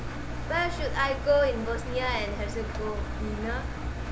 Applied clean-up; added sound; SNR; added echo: none; Engine; 3 dB; none.